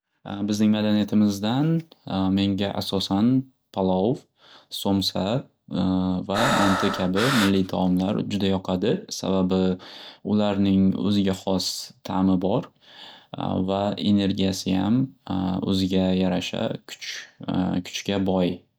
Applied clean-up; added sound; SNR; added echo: none; Breathing; 3 dB; none.